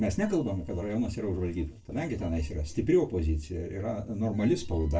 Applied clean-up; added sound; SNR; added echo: neural separator model SepFormer DNS4.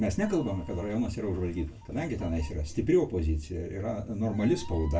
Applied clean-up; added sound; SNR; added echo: none; Meow; 20 dB; reverberation time 0.2 s.